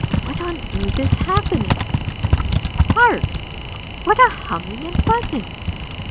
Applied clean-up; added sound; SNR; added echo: none; Typing; -1 dB; none.